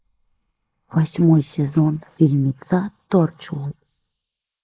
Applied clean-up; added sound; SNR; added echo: neural mask model Resemble Enhance denoiser.